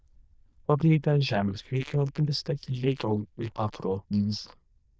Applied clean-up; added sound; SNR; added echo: neural diffusion model UNIVERSE++.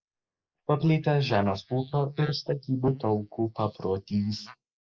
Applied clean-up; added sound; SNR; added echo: neural mask model Resemble Enhance denoiser.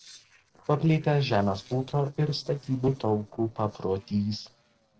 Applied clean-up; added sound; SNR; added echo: neural separator model SepFormer DNS4.